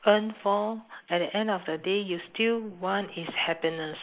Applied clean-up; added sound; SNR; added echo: neural mask model Resemble Enhance denoiser.